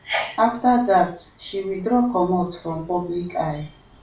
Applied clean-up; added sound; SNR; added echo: none; Sneeze; 14 dB; reverberation time 0.3 s.